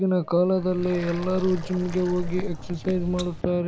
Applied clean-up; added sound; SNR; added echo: none; Water; 9 dB; none.